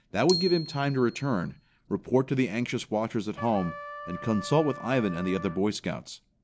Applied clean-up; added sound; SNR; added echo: none; Glockenspiel + Trumpet; 13 dB; none.